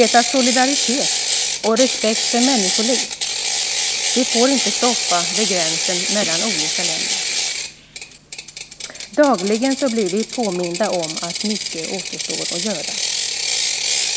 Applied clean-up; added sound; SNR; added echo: none; Ratchet, pawl; 0 dB; none.